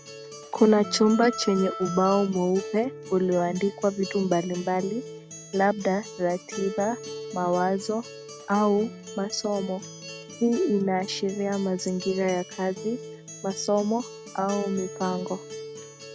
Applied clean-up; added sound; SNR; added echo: none; Wind instrument, woodwind instrument + Acoustic guitar; 13 dB; none.